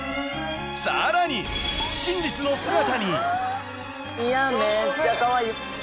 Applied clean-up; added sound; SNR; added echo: none; Trumpet; 18 dB; none.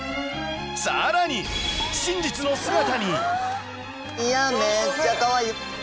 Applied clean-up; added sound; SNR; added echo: none; none; none; none.